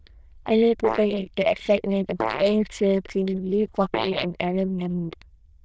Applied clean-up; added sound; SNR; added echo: neural diffusion model UNIVERSE++.